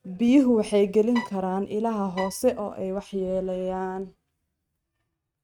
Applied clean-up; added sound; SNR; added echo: neural mask model RNNoise.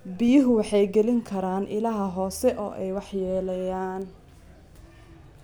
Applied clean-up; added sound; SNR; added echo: none; none; none; none.